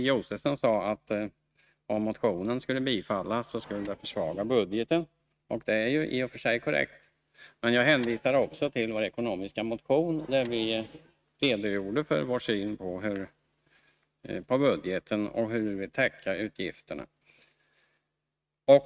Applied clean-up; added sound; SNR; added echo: neural mask model RNNoise.